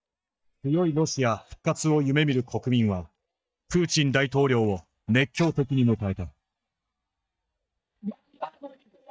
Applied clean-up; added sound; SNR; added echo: neural mask model DeepFilterNet 3.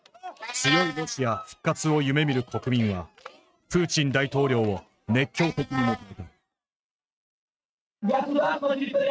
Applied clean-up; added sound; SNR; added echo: neural mask model RNNoise.